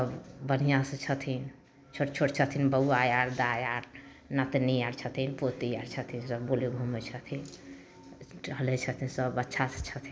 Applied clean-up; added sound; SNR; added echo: none; none; none; none.